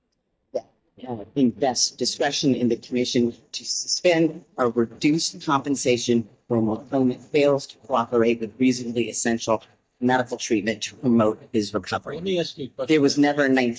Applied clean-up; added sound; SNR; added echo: neural mask model DeepFilterNet 3.